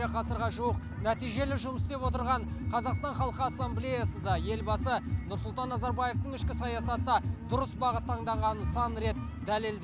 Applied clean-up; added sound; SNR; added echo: none; none; none; none.